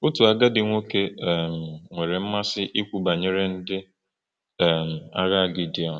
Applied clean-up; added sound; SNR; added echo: none; none; none; none.